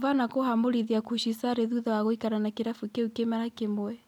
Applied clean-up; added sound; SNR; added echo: none; none; none; none.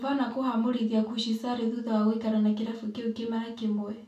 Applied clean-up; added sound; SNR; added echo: none; none; none; reverberation time 0.3 s.